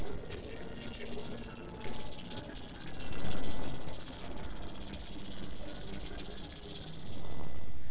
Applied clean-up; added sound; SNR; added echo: neural separator model SepFormer DNS4.